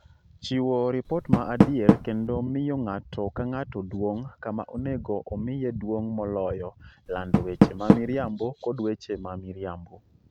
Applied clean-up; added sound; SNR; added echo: none; Door; -1 dB; none.